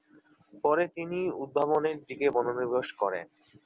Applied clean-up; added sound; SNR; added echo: none; none; none; none.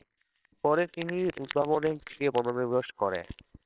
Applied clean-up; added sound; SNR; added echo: neural separator model SepFormer WHAMR!.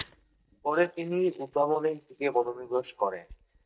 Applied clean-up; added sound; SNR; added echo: neural mask model DeepFilterNet 3.